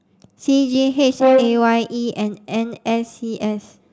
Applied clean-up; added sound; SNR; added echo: none; Brass instrument; 0 dB; none.